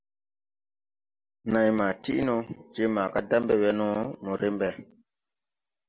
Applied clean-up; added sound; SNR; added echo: none; none; none; none.